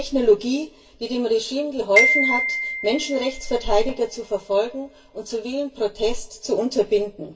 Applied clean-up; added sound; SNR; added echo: none; Glockenspiel; 2 dB; reverberation time 0.2 s.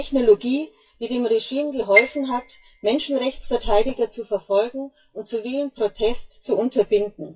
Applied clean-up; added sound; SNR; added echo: classical method WPE with log-MMSE.